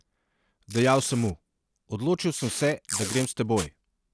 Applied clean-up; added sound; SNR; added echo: none; Packing tape, duct tape; 10 dB; none.